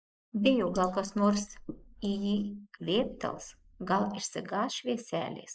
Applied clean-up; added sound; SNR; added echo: neural mask model Resemble Enhance denoiser.